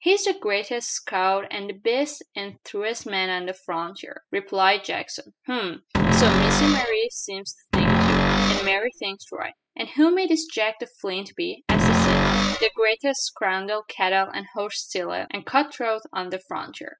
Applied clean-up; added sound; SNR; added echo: classical method spectral subtraction.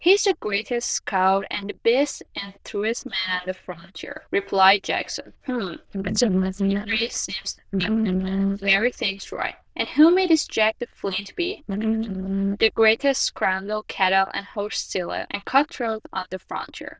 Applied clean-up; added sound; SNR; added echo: neural diffusion model UNIVERSE++.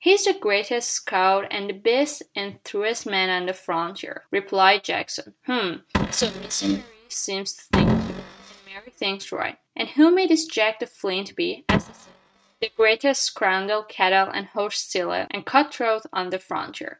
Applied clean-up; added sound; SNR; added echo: neural mask model RNNoise.